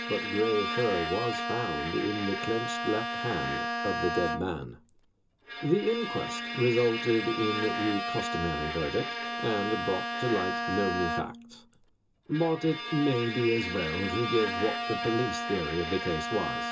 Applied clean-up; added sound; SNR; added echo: none; Bowed string instrument; 3 dB; reverberation time 0.2 s.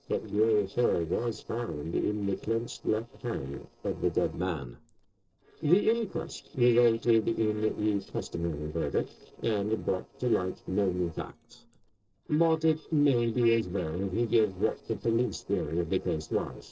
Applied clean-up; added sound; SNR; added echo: neural separator model SepFormer DNS4.